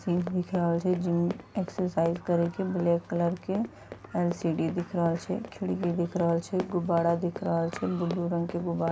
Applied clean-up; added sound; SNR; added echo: none; Run; 15 dB; none.